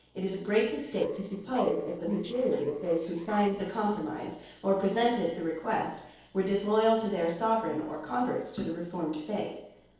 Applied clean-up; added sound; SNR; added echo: neural separator model SepFormer DNS4.